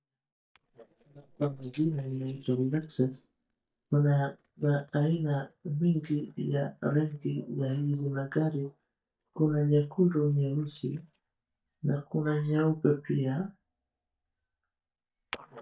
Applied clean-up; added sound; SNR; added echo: neural mask model DeepFilterNet 3.